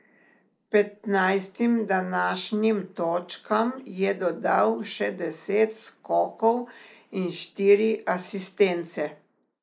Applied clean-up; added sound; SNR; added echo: neural mask model Resemble Enhance denoiser.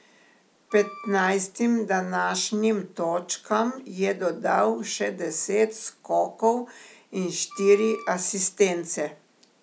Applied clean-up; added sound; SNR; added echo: none; Wind instrument, woodwind instrument; 18 dB; none.